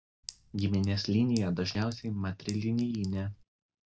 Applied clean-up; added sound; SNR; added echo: none; Chink, clink; 19 dB; none.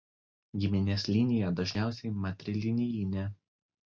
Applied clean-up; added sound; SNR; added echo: none; none; none; none.